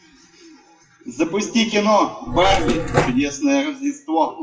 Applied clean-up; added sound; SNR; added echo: classical method WPE with log-MMSE.